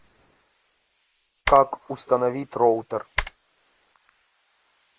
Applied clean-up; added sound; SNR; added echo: neural mask model Resemble Enhance denoiser.